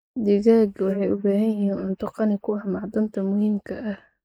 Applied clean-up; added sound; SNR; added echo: neural mask model Resemble Enhance denoiser.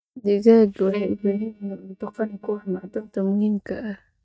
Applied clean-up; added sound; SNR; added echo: neural mask model DeepFilterNet 3.